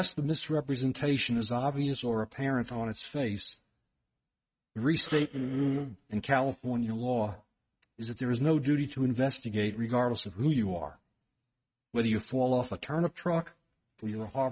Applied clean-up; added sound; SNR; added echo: neural mask model RNNoise.